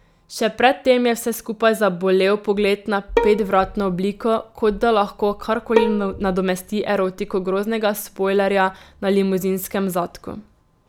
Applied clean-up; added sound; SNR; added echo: none; Bowed string instrument; 6 dB; none.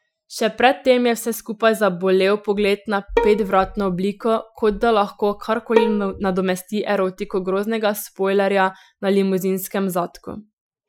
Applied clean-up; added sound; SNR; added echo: classical method Wiener filter.